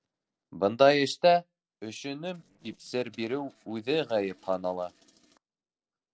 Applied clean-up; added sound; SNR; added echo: neural separator model SepFormer DNS4.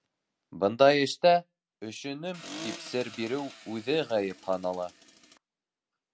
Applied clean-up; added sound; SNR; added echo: none; Accelerating, revving, vroom; 16 dB; none.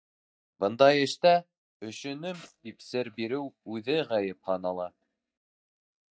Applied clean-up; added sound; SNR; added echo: neural mask model DeepFilterNet 3.